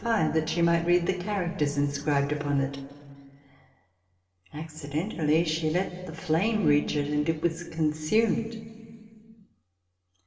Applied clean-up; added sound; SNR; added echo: none; none; none; reverberation time 2.0 s.